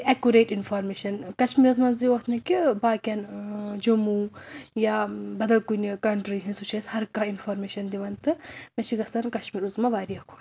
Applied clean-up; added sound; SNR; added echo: none; none; none; none.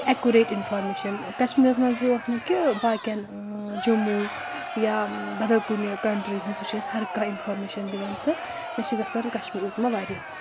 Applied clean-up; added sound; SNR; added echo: none; Crowd; 9 dB; none.